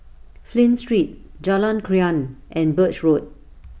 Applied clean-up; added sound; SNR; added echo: none; none; none; none.